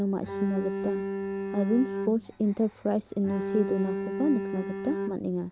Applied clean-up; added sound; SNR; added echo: none; Bowed string instrument; 4 dB; none.